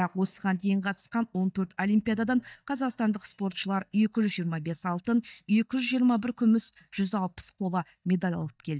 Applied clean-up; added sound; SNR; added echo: neural mask model DeepFilterNet 3.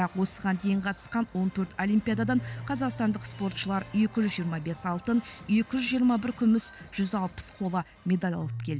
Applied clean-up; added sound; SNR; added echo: none; Keyboard (musical); 16 dB; none.